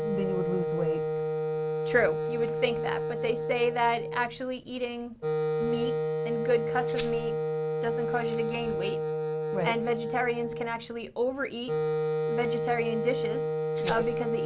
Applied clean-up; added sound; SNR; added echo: none; Rattle (instrument) + Wind instrument, woodwind instrument; -2 dB; none.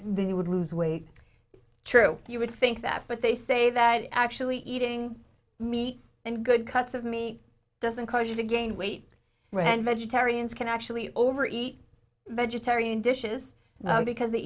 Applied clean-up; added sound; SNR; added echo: none; none; none; none.